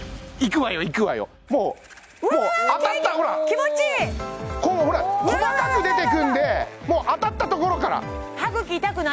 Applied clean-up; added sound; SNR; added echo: none; none; none; none.